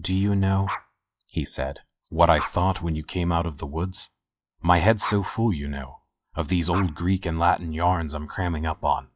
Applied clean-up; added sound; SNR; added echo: classical method log-MMSE.